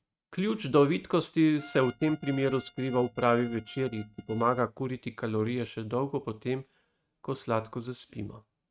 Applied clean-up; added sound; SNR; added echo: neural mask model RNNoise.